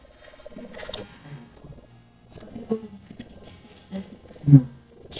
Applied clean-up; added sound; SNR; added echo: neural mask model DeepFilterNet 3.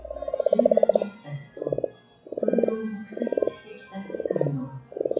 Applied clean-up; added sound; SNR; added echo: classical method WPE with log-MMSE.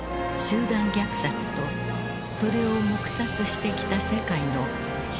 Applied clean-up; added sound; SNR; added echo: none; none; none; none.